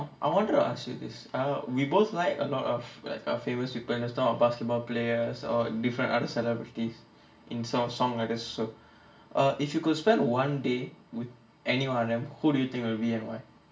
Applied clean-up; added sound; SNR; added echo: none; none; none; reverberation time 0.2 s.